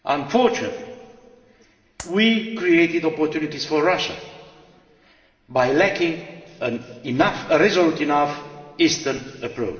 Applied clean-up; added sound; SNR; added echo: none; Clapping; 18 dB; reverberation time 2.1 s.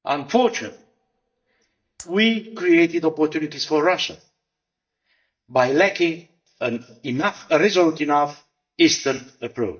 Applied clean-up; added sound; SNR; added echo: neural mask model DeepFilterNet 3.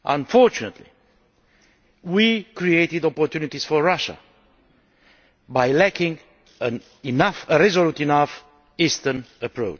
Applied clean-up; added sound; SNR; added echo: none; none; none; none.